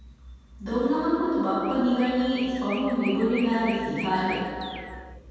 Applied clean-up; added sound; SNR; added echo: none; Chirp, tweet; 17 dB; reverberation time 2.1 s.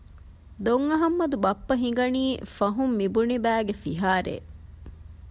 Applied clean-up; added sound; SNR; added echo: none; none; none; none.